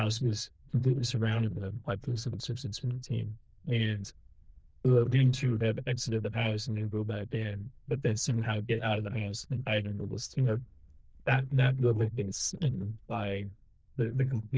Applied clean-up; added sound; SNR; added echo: neural diffusion model UNIVERSE++.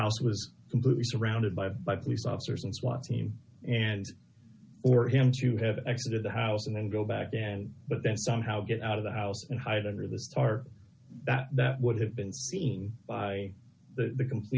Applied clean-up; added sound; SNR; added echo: none; none; none; none.